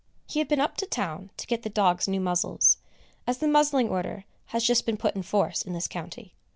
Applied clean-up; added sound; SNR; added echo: none; none; none; none.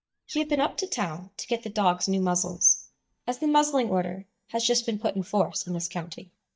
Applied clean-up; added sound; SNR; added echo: neural mask model DeepFilterNet 3.